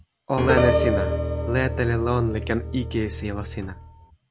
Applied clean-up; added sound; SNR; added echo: none; Piano; 0 dB; none.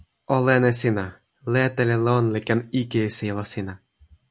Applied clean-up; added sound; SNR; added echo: none; none; none; none.